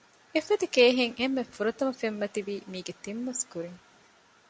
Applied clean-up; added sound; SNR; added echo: none; none; none; none.